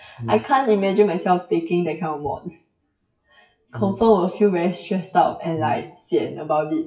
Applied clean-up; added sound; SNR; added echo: classical method WPE with log-MMSE.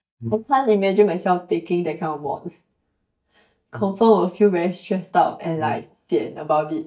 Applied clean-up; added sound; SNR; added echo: neural mask model DeepFilterNet 3.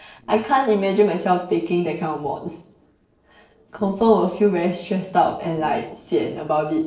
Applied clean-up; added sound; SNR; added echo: neural separator model SepFormer DNS4.